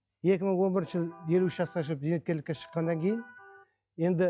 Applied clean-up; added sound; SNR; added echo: classical method log-MMSE.